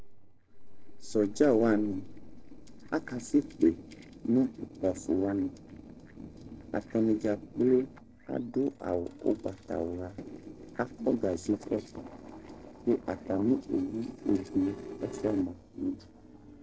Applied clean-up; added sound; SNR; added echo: neural separator model SepFormer DNS4.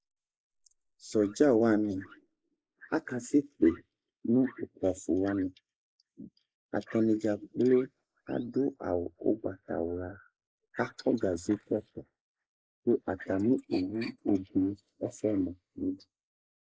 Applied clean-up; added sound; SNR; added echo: neural mask model Resemble Enhance denoiser.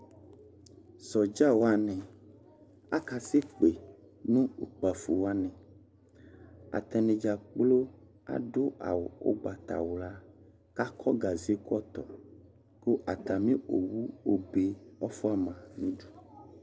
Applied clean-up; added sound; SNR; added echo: none; none; none; none.